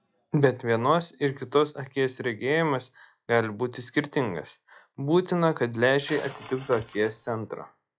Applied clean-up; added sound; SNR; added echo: classical method log-MMSE.